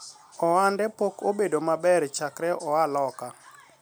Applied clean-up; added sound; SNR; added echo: none; none; none; none.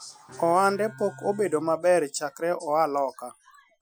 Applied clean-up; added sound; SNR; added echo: classical method Wiener filter.